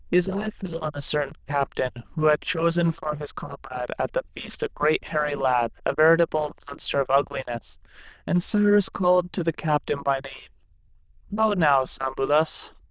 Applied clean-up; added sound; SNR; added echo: neural diffusion model UNIVERSE++.